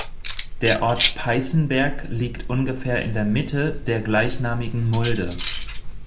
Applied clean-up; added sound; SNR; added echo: none; Keys jangling; 4 dB; reverberation time 0.4 s.